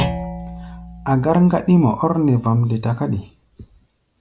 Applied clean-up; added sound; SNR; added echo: none; Thump, thud; 12 dB; none.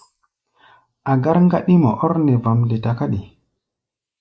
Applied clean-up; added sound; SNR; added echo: neural mask model Resemble Enhance denoiser.